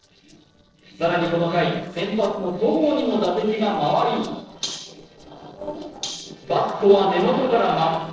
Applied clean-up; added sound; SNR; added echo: neural separator model SepFormer DNS4.